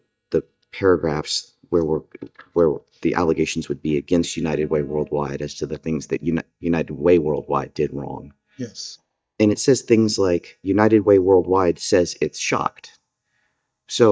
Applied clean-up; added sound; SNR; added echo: neural mask model DeepFilterNet 3.